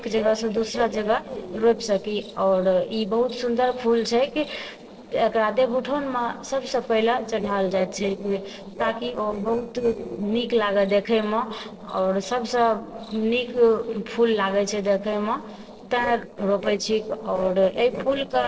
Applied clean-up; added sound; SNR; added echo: neural separator model SepFormer DNS4.